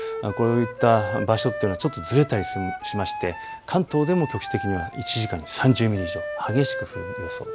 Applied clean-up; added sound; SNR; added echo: none; Wind instrument, woodwind instrument; 9 dB; none.